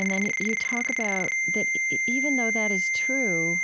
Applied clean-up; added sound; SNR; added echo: none; Ringtone; -5 dB; none.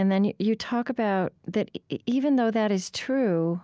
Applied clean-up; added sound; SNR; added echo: none; none; none; none.